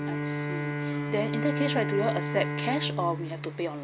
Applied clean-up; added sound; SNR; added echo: none; Bowed string instrument; 0 dB; none.